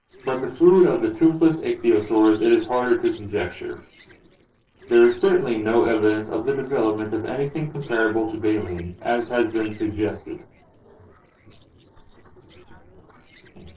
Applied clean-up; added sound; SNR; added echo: neural separator model SepFormer DNS4.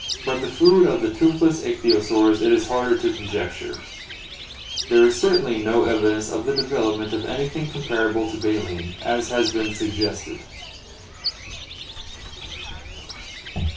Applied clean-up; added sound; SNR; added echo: none; Bird; 12 dB; reverberation time 0.3 s.